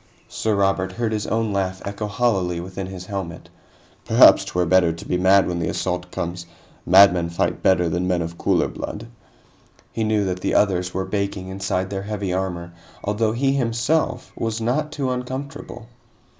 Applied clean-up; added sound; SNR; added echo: none; none; none; none.